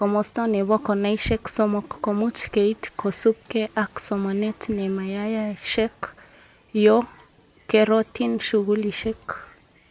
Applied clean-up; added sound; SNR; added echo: none; none; none; none.